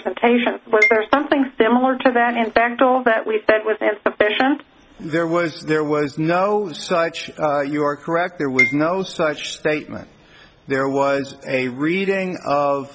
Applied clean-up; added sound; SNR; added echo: none; Marimba, xylophone; 6 dB; none.